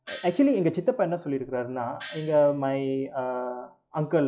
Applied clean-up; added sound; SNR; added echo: classical method log-MMSE.